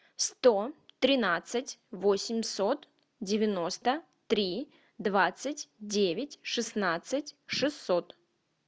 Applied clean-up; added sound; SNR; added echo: none; none; none; none.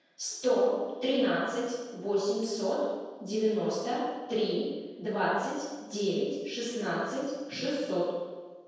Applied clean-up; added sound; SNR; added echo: none; none; none; reverberation time 1.2 s.